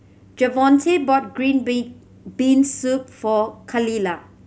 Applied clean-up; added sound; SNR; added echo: none; none; none; none.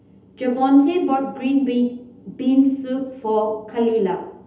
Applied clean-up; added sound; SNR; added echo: none; none; none; reverberation time 0.8 s.